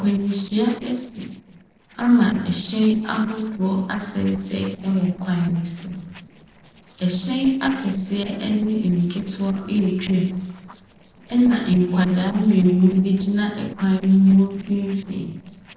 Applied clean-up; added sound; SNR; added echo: neural separator model SepFormer DNS4.